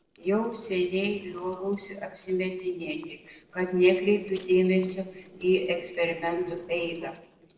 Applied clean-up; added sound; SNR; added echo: neural separator model SepFormer DNS4.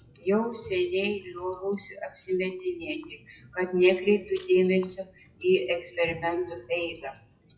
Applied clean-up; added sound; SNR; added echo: classical method WPE with log-MMSE.